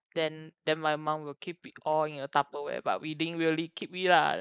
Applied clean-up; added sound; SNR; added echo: neural mask model Resemble Enhance denoiser.